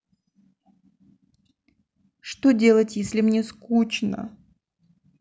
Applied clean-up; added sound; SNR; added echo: none; none; none; none.